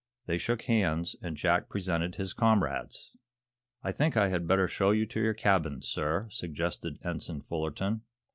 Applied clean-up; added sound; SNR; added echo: none; none; none; none.